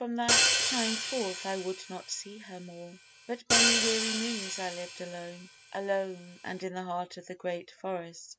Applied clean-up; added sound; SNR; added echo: none; Hi-hat; -4 dB; none.